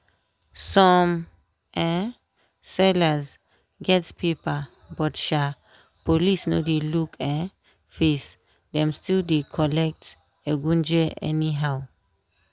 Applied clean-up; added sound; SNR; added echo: none; none; none; none.